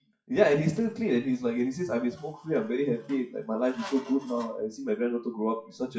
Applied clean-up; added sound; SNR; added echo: classical method WPE with log-MMSE.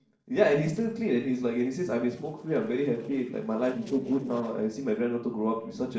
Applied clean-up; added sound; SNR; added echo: neural separator model SepFormer DNS4.